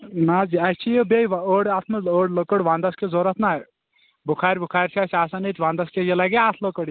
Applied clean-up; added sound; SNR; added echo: none; none; none; none.